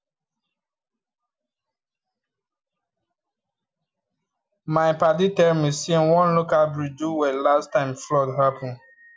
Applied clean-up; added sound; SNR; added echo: none; none; none; none.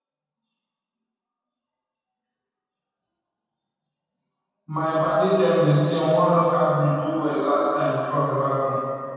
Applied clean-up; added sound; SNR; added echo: none; none; none; reverberation time 2.1 s.